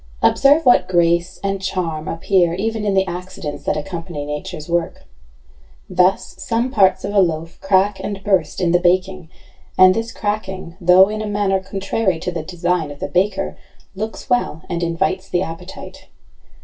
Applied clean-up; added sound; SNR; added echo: none; none; none; reverberation time 0.1 s.